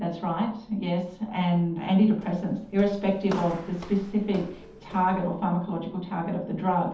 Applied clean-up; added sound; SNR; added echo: none; Walk, footsteps; 17 dB; reverberation time 0.6 s.